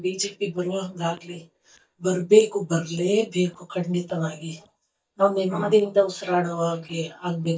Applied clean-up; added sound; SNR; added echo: neural mask model DeepFilterNet 3.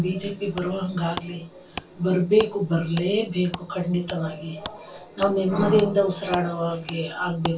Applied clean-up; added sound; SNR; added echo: none; Wood; 15 dB; reverberation time 0.1 s.